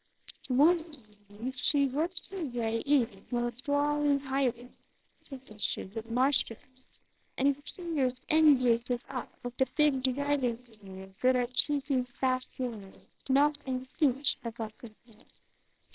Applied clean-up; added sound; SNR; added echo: neural separator model SepFormer WHAMR!.